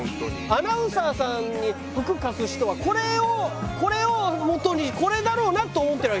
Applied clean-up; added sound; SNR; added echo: none; Snare drum; 14 dB; none.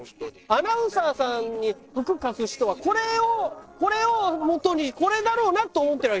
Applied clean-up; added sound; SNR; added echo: neural separator model SepFormer DNS4.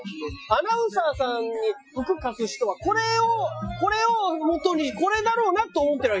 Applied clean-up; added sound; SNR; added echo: classical method Wiener filter.